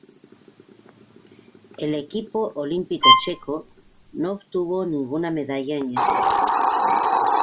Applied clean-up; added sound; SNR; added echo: none; Bowed string instrument + Hiss; -5 dB; none.